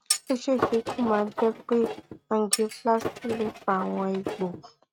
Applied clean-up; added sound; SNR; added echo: neural mask model RNNoise.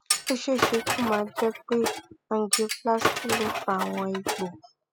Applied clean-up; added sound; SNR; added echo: classical method spectral subtraction.